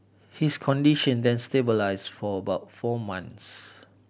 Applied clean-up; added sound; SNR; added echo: none; none; none; none.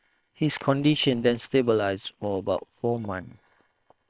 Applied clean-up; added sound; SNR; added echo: neural separator model SepFormer WHAM!.